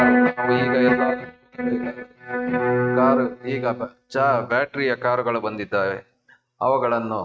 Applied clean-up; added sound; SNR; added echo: neural mask model RNNoise.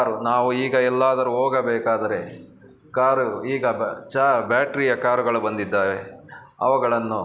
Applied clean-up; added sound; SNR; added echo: none; none; none; none.